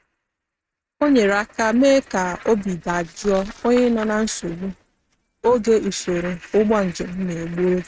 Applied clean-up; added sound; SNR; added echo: neural mask model RNNoise.